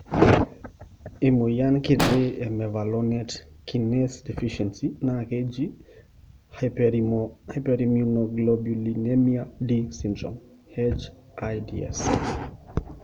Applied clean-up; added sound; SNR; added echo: none; Explosion; 5 dB; none.